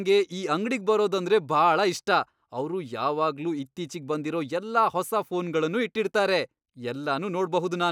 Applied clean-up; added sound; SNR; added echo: none; none; none; none.